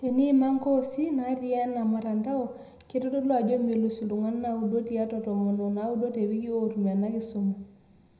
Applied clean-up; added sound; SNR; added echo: none; none; none; reverberation time 0.8 s.